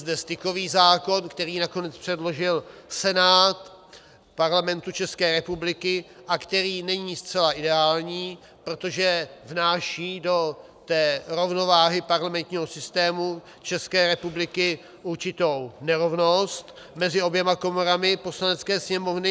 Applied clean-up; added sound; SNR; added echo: none; none; none; none.